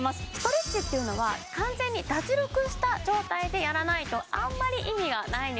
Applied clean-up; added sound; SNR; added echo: none; none; none; none.